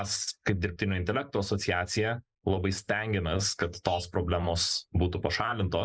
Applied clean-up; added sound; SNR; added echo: neural mask model Resemble Enhance denoiser.